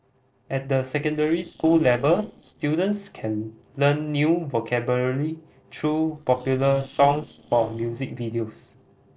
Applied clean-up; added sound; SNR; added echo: neural separator model SepFormer DNS4.